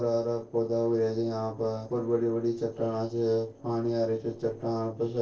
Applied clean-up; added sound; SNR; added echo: neural separator model SepFormer DNS4.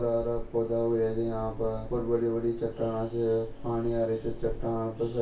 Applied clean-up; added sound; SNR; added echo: none; Train; 10 dB; reverberation time 0.3 s.